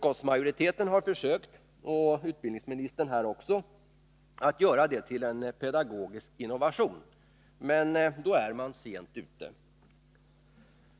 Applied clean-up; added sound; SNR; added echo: none; none; none; none.